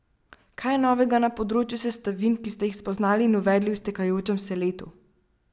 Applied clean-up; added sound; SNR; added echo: none; none; none; none.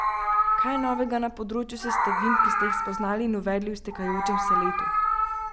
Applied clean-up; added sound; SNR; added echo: none; Meow; -4 dB; none.